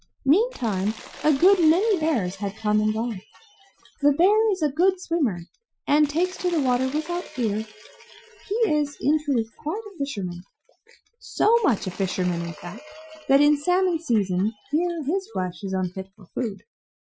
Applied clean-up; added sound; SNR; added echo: classical method Wiener filter.